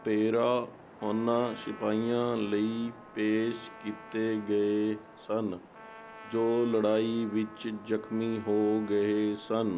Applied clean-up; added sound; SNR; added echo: none; Waves, surf + Trumpet; 19 dB; none.